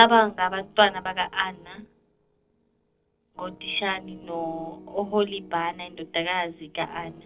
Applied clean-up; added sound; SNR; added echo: neural separator model SepFormer DNS4.